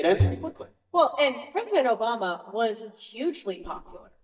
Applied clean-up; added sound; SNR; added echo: neural mask model DeepFilterNet 3.